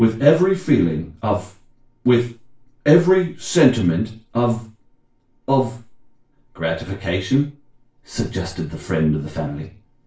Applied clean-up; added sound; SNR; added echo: none; none; none; reverberation time 0.3 s.